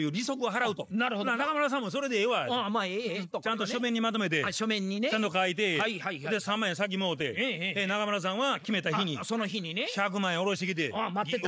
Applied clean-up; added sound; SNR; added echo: neural mask model Resemble Enhance denoiser.